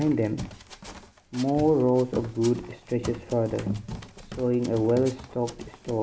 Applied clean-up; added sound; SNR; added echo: none; Run; 12 dB; none.